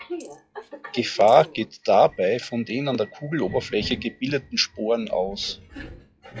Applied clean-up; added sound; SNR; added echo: classical method log-MMSE.